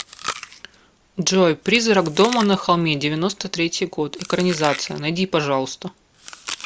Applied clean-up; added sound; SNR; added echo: none; Chewing, mastication; 15 dB; none.